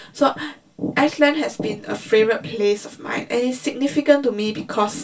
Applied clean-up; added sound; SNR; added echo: none; none; none; reverberation time 0.2 s.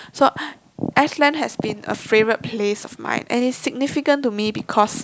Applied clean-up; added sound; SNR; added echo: none; none; none; none.